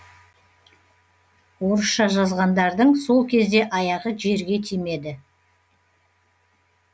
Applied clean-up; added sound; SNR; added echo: none; none; none; none.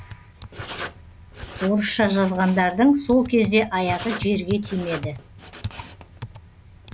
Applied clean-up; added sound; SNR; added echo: none; Typing + Writing; 11 dB; none.